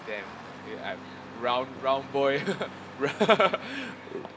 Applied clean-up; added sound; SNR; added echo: none; Engine starting; 14 dB; reverberation time 1.1 s.